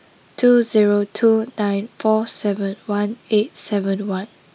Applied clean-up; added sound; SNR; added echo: none; none; none; none.